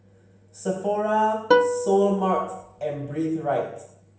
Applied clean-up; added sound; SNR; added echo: none; Plucked string instrument; 0 dB; reverberation time 0.6 s.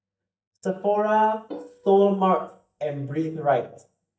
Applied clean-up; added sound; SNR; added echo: neural mask model DeepFilterNet 3.